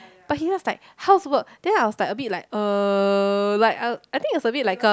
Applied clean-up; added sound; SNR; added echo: none; none; none; none.